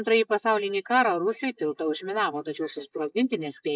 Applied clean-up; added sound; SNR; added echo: neural mask model Resemble Enhance denoiser.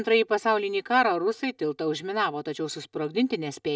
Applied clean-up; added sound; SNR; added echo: none; none; none; none.